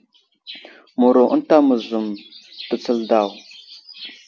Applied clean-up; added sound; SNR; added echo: none; none; none; none.